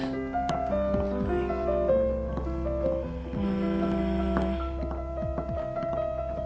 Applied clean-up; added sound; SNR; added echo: none; Tap; 13 dB; none.